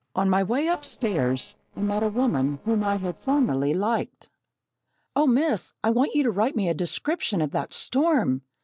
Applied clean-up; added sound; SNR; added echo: neural separator model SepFormer DNS4.